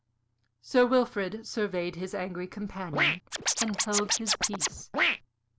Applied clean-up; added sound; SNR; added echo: none; Scratching (performance technique); -2 dB; none.